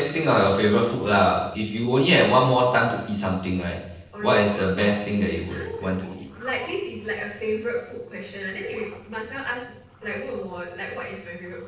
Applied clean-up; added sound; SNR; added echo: neural separator model SepFormer DNS4.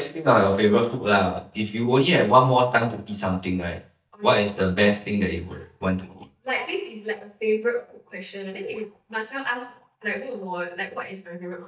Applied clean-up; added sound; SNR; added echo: neural mask model DeepFilterNet 3.